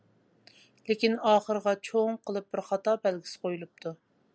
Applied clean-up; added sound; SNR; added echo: none; none; none; none.